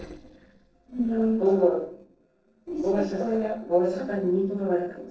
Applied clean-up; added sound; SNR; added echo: neural separator model SepFormer DNS4.